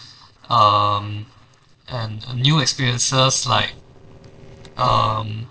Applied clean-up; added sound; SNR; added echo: neural separator model SepFormer DNS4.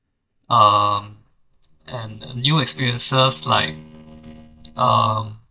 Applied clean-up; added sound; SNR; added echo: neural mask model DeepFilterNet 3.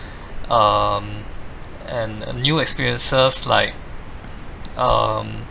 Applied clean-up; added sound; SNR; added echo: none; none; none; none.